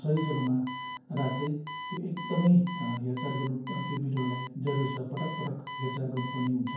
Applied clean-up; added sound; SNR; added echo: none; Alarm; 10 dB; reverberation time 0.9 s.